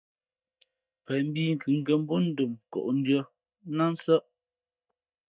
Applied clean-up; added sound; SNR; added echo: neural mask model DeepFilterNet 3.